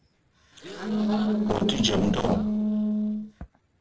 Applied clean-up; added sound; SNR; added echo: neural separator model SepFormer DNS4.